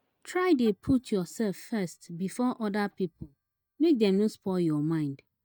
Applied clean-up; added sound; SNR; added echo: neural mask model DeepFilterNet 3.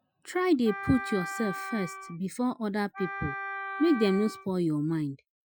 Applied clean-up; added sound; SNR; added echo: classical method Wiener filter.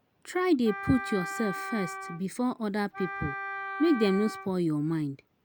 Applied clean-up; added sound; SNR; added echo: none; Wind instrument, woodwind instrument; 9 dB; none.